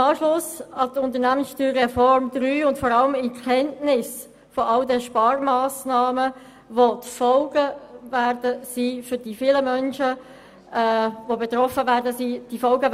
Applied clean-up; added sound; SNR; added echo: none; none; none; none.